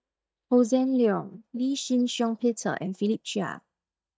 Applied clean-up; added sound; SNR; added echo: neural mask model DeepFilterNet 3.